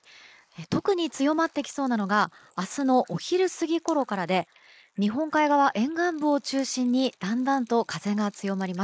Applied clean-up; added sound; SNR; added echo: neural mask model Resemble Enhance denoiser.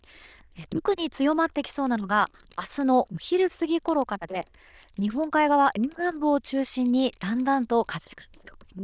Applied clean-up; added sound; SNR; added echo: neural diffusion model UNIVERSE++.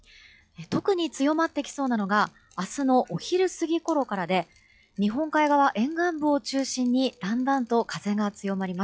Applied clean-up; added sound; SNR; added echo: classical method log-MMSE.